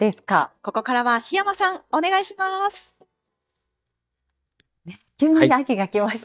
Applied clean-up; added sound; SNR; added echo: neural mask model DeepFilterNet 3.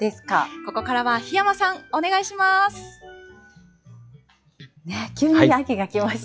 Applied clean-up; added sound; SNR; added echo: classical method log-MMSE.